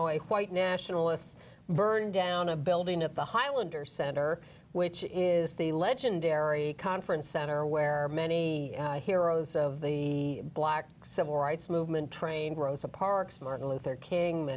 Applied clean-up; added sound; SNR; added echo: none; none; none; none.